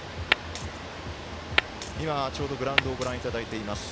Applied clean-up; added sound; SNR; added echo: none; Glass; -1 dB; none.